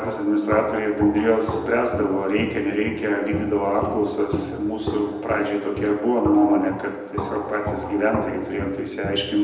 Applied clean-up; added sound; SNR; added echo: none; Walk, footsteps; 9 dB; reverberation time 0.9 s.